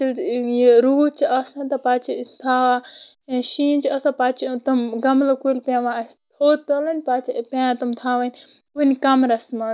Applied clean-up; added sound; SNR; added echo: none; none; none; none.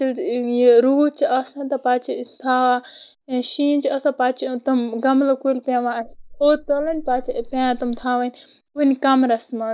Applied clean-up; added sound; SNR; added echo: neural mask model Resemble Enhance denoiser.